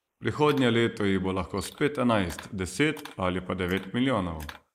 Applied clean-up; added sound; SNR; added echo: neural mask model Resemble Enhance denoiser.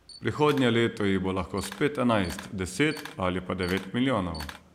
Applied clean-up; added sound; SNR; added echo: none; Camera; 19 dB; none.